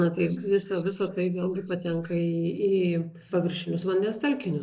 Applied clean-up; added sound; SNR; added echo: neural mask model Resemble Enhance denoiser.